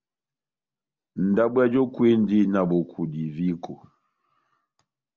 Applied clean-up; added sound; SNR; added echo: none; none; none; none.